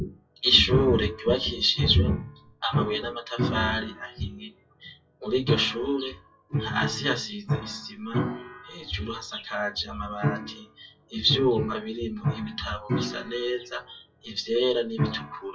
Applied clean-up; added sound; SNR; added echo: classical method WPE with log-MMSE.